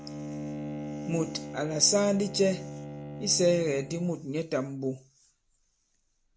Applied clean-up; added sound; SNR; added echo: none; Bowed string instrument; 10 dB; none.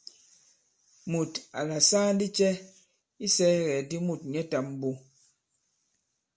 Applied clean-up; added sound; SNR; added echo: none; none; none; none.